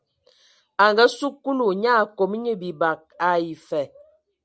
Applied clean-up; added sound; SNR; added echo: none; none; none; none.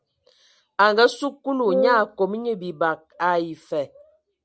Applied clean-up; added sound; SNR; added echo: none; Wind instrument, woodwind instrument; 1 dB; none.